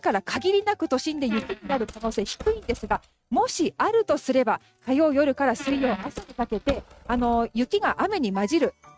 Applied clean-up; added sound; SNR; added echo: neural mask model RNNoise.